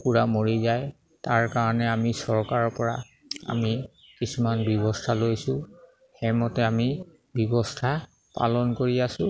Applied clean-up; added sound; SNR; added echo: none; none; none; none.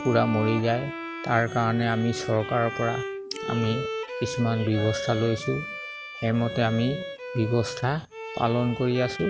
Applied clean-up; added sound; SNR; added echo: none; Bowed string instrument; 8 dB; none.